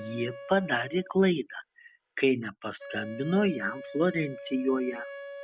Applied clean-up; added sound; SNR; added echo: none; Wind instrument, woodwind instrument; 14 dB; none.